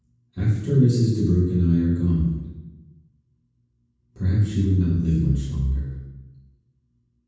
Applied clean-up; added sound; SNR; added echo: none; none; none; reverberation time 1.2 s.